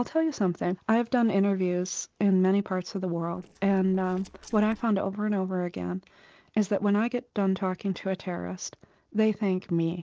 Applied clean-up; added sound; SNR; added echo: neural separator model SepFormer DNS4.